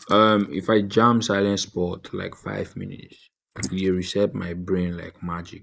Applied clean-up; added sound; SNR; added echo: neural mask model Resemble Enhance denoiser.